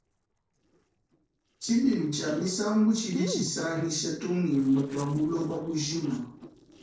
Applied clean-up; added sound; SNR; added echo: neural separator model SepFormer DNS4.